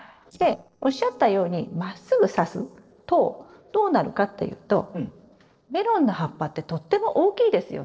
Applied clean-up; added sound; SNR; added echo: neural separator model SepFormer DNS4.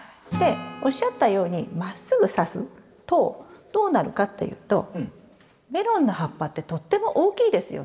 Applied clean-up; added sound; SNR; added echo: none; Acoustic guitar / Strum; 17 dB; reverberation time 1.3 s.